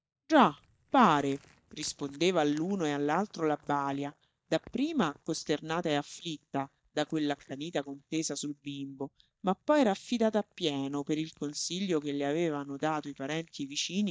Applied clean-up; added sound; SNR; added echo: neural mask model DeepFilterNet 3.